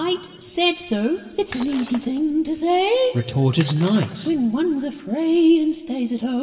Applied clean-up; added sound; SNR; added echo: none; Shatter; 19 dB; reverberation time 2.0 s.